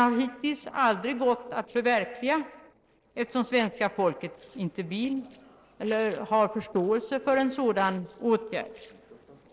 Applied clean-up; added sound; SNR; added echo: neural separator model SepFormer DNS4.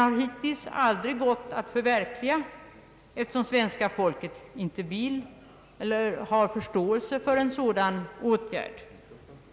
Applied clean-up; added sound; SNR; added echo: none; none; none; none.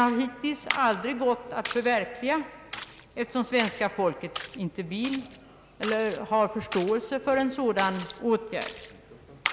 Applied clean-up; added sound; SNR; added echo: none; Splash, splatter; 12 dB; none.